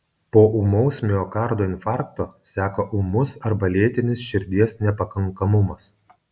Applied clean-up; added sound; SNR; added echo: none; none; none; none.